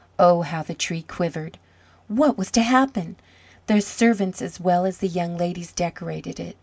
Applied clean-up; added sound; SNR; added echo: none; none; none; none.